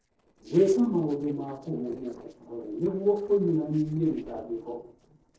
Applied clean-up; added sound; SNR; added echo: neural separator model SepFormer DNS4.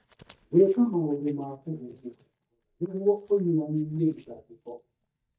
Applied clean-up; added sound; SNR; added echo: neural mask model DeepFilterNet 3.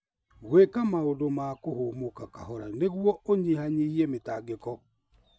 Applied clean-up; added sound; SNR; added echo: none; none; none; none.